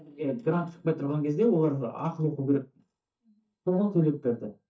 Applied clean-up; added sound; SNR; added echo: neural mask model DeepFilterNet 3.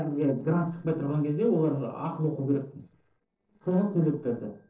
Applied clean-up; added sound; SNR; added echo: neural separator model SepFormer DNS4.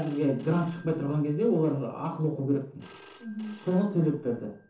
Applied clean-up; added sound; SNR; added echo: none; Telephone; 20 dB; reverberation time 0.9 s.